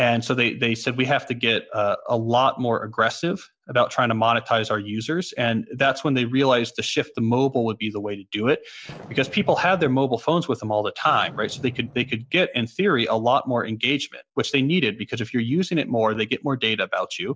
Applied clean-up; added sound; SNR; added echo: neural separator model SepFormer DNS4.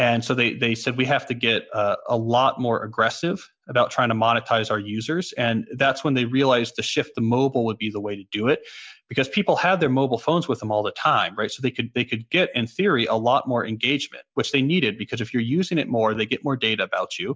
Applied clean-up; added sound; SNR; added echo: none; none; none; none.